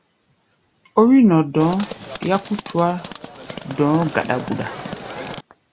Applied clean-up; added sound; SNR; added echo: none; Livestock, farm animals, working animals; 13 dB; none.